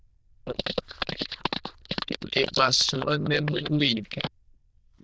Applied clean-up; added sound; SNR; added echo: neural diffusion model UNIVERSE++.